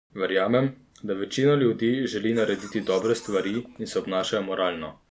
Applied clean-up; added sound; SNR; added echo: none; Cough; 19 dB; none.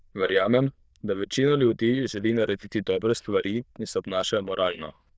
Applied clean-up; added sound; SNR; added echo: neural diffusion model UNIVERSE++.